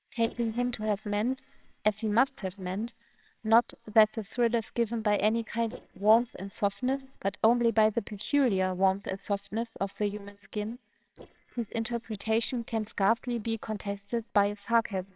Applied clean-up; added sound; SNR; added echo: neural separator model SepFormer WHAMR!.